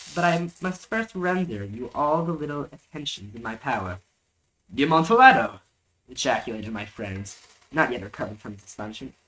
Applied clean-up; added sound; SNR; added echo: neural mask model RNNoise.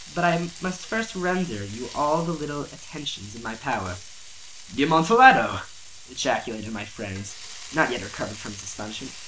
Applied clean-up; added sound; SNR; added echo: none; Frying (food); 18 dB; none.